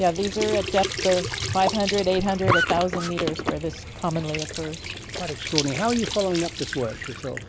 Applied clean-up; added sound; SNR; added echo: none; Squeak / Trickle, dribble / Sink (filling or washing); 4 dB; none.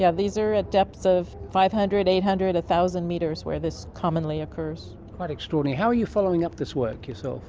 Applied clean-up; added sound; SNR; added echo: none; none; none; none.